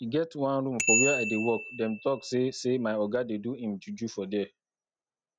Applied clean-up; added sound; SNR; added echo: neural mask model RNNoise.